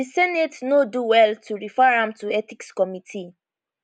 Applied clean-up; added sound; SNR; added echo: none; none; none; none.